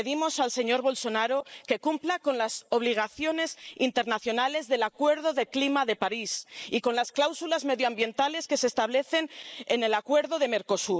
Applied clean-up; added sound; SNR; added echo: neural mask model Resemble Enhance denoiser.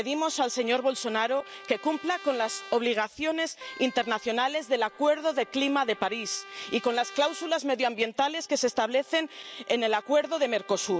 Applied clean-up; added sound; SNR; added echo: none; Keyboard (musical) + Trumpet; 20 dB; none.